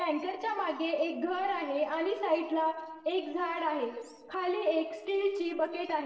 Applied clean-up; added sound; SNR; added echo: neural separator model SepFormer DNS4.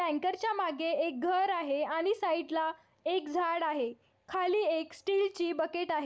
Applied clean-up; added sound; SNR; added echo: none; none; none; none.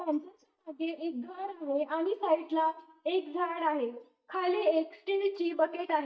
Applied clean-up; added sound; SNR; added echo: neural mask model DeepFilterNet 3.